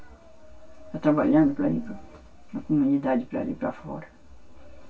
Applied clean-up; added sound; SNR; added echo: none; none; none; reverberation time 0.1 s.